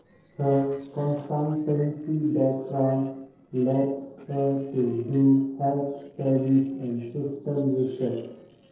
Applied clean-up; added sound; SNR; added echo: neural separator model SepFormer DNS4.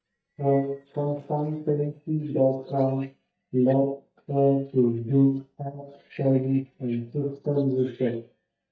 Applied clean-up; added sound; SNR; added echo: neural mask model DeepFilterNet 3.